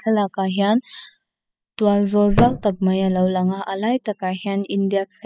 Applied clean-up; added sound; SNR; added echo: classical method spectral subtraction.